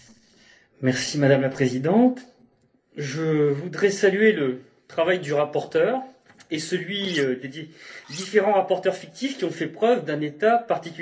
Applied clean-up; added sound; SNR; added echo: neural separator model SepFormer DNS4.